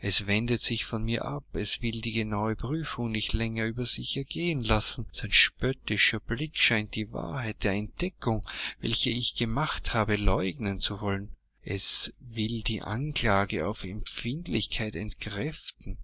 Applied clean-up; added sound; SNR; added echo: none; none; none; none.